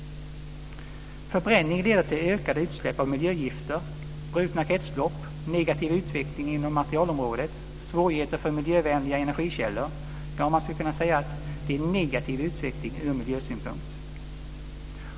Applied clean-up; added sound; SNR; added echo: none; Bowed string instrument; 17 dB; none.